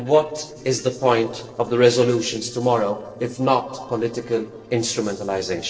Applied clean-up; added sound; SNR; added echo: neural separator model SepFormer DNS4.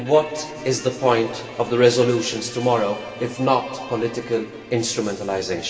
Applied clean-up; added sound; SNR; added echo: none; Guitar; 19 dB; reverberation time 2.3 s.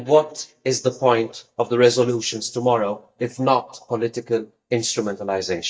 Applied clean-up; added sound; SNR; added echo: neural mask model DeepFilterNet 3.